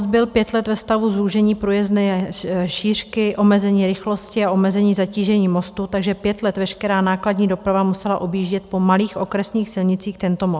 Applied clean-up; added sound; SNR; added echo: none; none; none; none.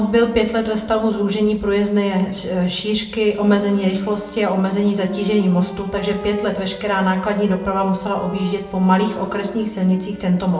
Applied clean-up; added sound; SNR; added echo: none; Wind instrument, woodwind instrument; 17 dB; reverberation time 0.7 s.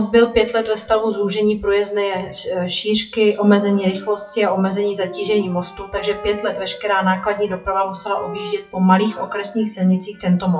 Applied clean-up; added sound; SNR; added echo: classical method WPE with log-MMSE.